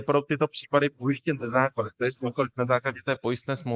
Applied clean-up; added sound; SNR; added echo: neural mask model Resemble Enhance denoiser.